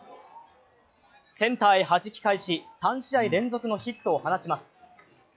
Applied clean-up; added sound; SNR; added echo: classical method log-MMSE.